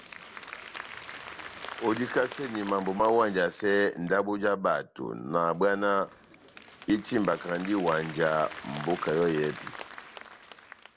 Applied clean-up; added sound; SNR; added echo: none; Applause; 15 dB; none.